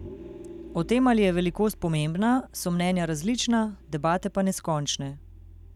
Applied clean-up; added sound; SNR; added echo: none; Vehicle; 18 dB; none.